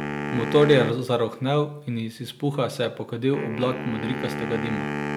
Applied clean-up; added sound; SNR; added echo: none; Wind instrument, woodwind instrument; 7 dB; none.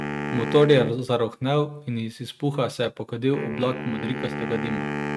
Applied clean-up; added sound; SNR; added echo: neural mask model RNNoise.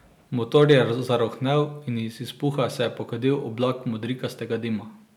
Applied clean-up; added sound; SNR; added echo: none; none; none; none.